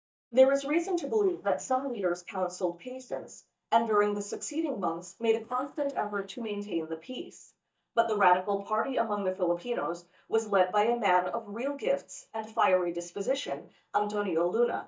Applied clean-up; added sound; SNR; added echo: neural mask model DeepFilterNet 3.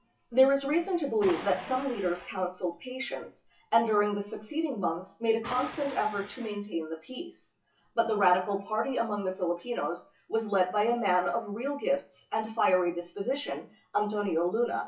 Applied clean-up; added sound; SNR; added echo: classical method WPE with log-MMSE.